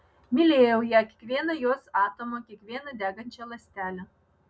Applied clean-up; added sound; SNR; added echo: none; none; none; none.